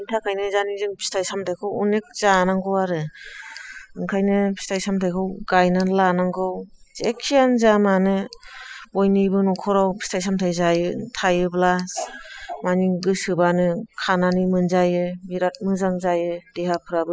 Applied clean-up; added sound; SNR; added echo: classical method spectral subtraction.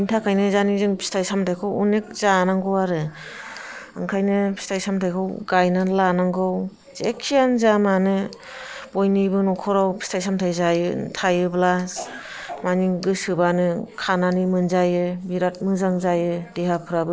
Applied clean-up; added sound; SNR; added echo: neural separator model SepFormer DNS4.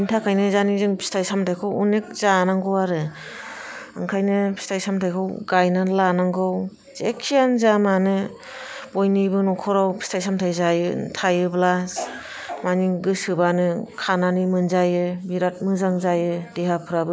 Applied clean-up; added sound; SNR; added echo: none; none; none; none.